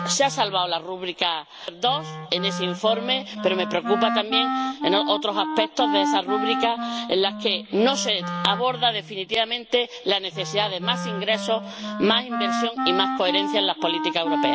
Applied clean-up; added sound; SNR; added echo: none; Wind instrument, woodwind instrument; 4 dB; none.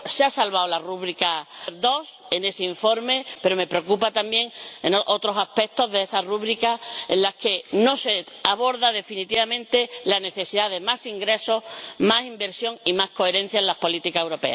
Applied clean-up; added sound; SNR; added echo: none; none; none; none.